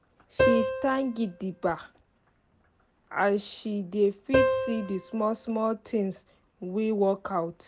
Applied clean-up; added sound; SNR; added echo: none; Piano; 2 dB; none.